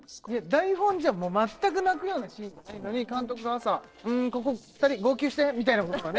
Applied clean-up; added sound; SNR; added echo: neural separator model SepFormer DNS4.